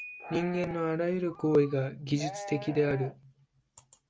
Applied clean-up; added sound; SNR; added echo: none; Livestock, farm animals, working animals + Piano; 14 dB; none.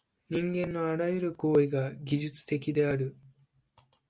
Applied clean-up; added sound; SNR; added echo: none; none; none; none.